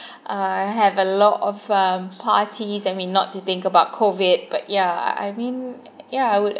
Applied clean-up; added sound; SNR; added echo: none; none; none; none.